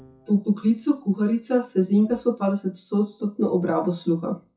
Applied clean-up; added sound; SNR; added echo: classical method WPE with log-MMSE.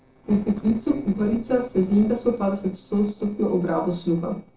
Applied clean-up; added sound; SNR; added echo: neural separator model SepFormer DNS4.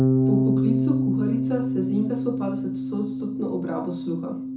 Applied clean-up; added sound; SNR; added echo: none; Bass guitar; -5 dB; reverberation time 0.6 s.